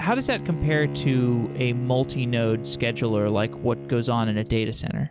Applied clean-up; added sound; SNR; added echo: none; Bowed string instrument; 10 dB; none.